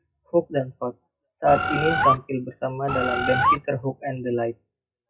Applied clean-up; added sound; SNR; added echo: classical method WPE with log-MMSE.